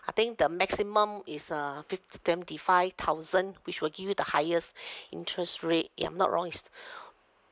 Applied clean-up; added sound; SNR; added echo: none; none; none; none.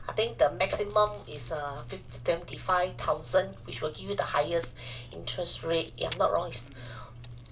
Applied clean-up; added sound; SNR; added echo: none; Chewing, mastication; 12 dB; reverberation time 0.2 s.